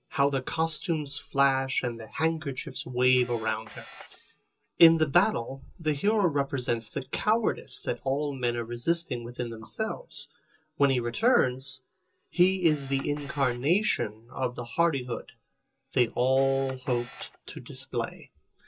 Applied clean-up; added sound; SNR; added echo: none; Camera; 18 dB; reverberation time 0.2 s.